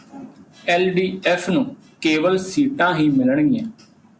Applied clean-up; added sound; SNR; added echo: none; none; none; none.